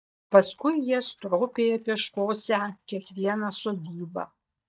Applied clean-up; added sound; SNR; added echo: neural mask model DeepFilterNet 3.